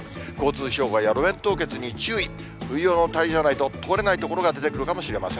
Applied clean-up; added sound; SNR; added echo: none; none; none; none.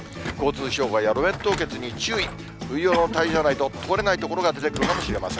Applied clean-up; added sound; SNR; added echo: none; Thump, thud + Cough; 10 dB; none.